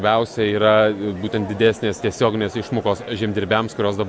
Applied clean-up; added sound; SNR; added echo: none; none; none; none.